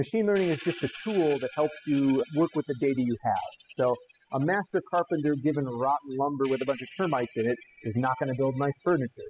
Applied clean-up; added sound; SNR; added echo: classical method spectral subtraction.